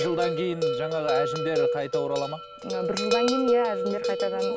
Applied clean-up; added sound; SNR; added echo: none; Bell; -2 dB; none.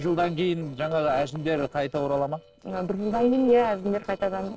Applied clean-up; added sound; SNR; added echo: neural separator model SepFormer DNS4.